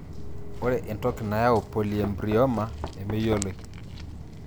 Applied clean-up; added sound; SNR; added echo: none; Knock + Walk, footsteps; 10 dB; none.